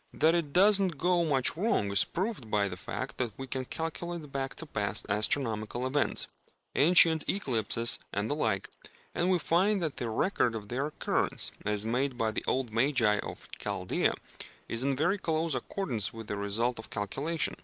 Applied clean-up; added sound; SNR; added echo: neural mask model Resemble Enhance denoiser.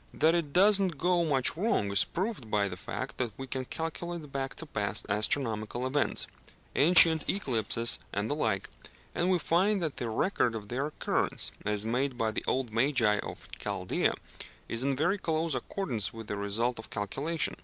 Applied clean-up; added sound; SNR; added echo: none; Shatter / Crushing; 17 dB; none.